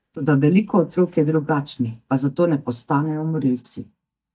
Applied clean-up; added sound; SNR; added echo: neural mask model DeepFilterNet 3.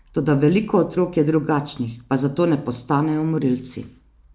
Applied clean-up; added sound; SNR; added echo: none; none; none; none.